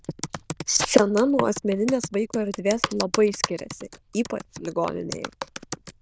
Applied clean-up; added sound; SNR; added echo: neural diffusion model UNIVERSE++.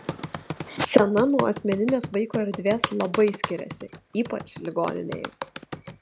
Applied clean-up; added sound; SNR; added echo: none; Computer keyboard; 8 dB; none.